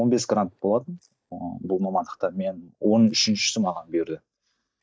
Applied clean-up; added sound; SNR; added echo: neural mask model DeepFilterNet 3.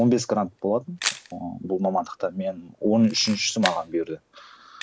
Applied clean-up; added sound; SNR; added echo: none; Camera; 12 dB; none.